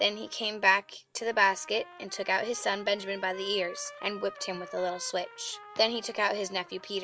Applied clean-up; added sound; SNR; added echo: none; Trumpet; 18 dB; none.